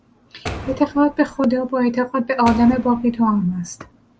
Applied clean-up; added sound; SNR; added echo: none; Door; 15 dB; none.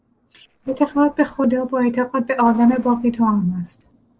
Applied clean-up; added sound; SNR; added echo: neural separator model SepFormer DNS4.